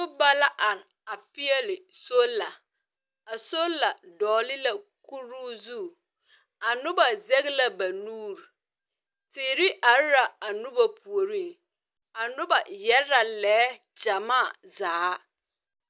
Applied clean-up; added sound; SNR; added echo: none; none; none; none.